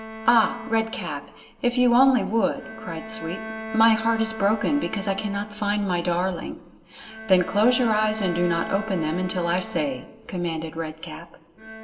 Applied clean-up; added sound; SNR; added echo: none; Bowed string instrument; 13 dB; reverberation time 1.5 s.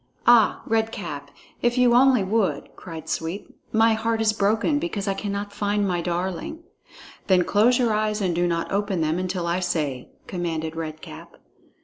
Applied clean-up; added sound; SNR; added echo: none; none; none; none.